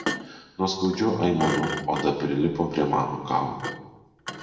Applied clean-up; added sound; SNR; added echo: none; Thump, thud; 9 dB; reverberation time 1.1 s.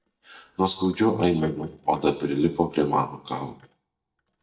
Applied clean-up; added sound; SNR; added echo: neural mask model DeepFilterNet 3.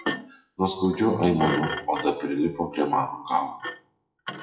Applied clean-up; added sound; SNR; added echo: classical method WPE with log-MMSE.